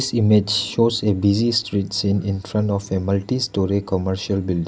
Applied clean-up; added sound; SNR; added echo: none; none; none; none.